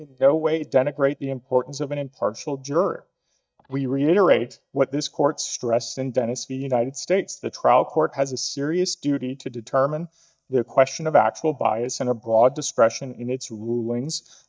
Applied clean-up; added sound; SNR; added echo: neural mask model DeepFilterNet 3.